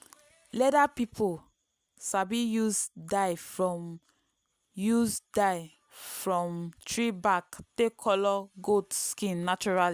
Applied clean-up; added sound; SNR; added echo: none; none; none; none.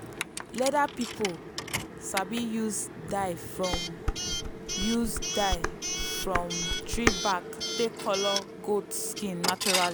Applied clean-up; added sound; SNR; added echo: none; Coin (dropping) / Alarm + Dishes, pots, and pans; 1 dB; none.